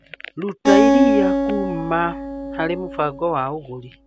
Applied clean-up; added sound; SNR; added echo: none; Acoustic guitar; -2 dB; none.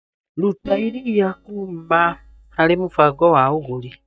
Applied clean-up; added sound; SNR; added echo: neural mask model DeepFilterNet 3.